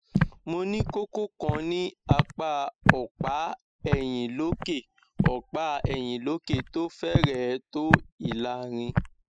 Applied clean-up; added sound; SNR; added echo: classical method spectral subtraction.